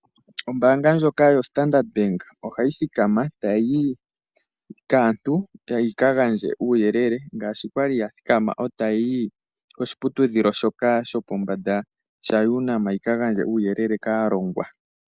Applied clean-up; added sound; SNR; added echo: none; none; none; none.